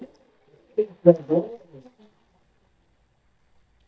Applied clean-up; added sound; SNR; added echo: neural mask model DeepFilterNet 3.